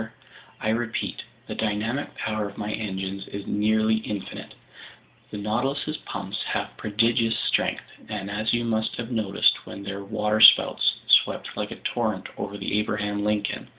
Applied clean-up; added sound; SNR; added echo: none; none; none; none.